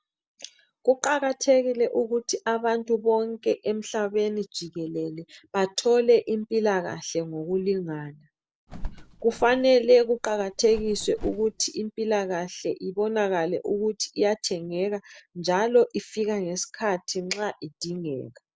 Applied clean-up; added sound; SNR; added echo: none; Bird; 13 dB; none.